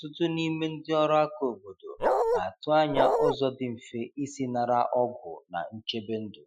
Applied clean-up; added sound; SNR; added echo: classical method Wiener filter.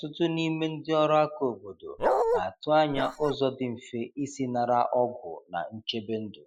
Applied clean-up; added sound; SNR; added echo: neural mask model Resemble Enhance denoiser.